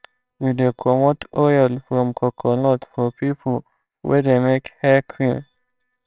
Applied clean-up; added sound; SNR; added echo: neural separator model SepFormer WHAMR!.